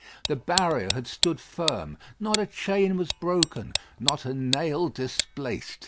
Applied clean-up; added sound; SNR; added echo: none; Tick; 4 dB; none.